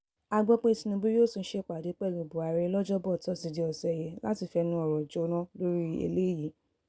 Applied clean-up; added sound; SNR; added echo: none; none; none; none.